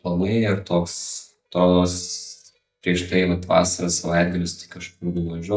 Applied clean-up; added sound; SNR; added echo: neural mask model DeepFilterNet 3.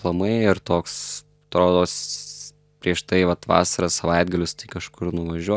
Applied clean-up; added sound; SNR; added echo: none; none; none; none.